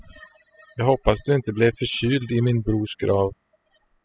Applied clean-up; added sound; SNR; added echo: classical method spectral subtraction.